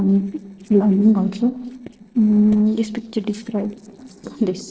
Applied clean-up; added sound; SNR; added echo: neural separator model SepFormer DNS4.